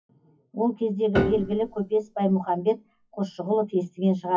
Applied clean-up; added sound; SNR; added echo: classical method WPE with log-MMSE.